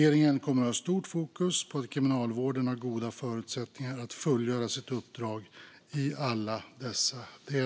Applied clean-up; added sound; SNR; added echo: none; none; none; none.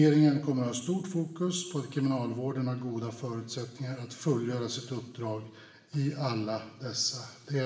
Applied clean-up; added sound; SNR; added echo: none; none; none; reverberation time 0.9 s.